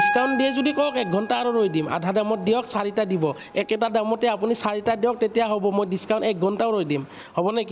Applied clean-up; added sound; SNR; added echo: none; Piano; 11 dB; none.